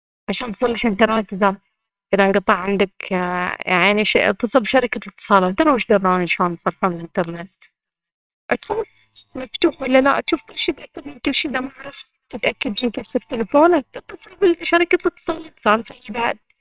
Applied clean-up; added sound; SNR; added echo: neural separator model SepFormer WHAMR!.